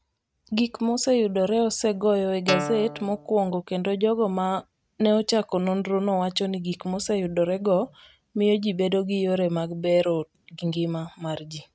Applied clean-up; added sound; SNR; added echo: neural mask model RNNoise.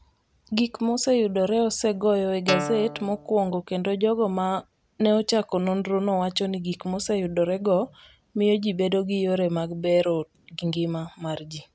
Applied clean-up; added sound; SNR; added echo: none; Guitar; 5 dB; none.